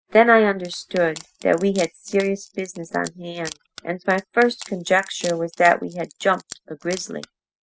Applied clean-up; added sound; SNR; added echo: classical method spectral subtraction.